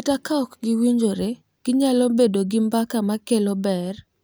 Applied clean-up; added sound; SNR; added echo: none; none; none; none.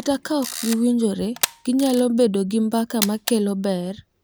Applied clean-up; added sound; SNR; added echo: none; Camera; 12 dB; none.